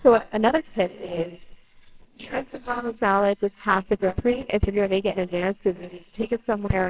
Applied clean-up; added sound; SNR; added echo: neural separator model SepFormer WHAMR!.